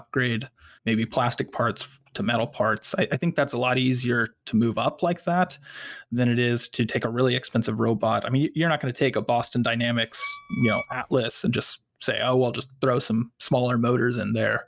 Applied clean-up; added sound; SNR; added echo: neural mask model RNNoise.